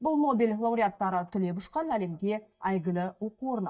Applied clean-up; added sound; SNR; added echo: neural mask model DeepFilterNet 3.